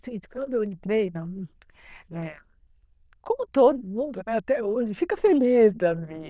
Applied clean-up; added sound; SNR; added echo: neural diffusion model UNIVERSE++.